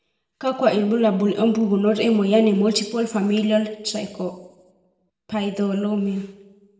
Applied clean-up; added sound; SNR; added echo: none; none; none; reverberation time 0.8 s.